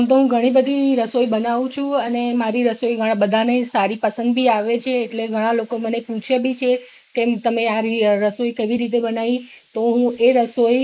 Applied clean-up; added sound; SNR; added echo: neural mask model Resemble Enhance denoiser.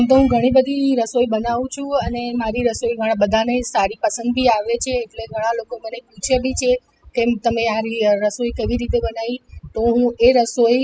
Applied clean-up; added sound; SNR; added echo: classical method spectral subtraction.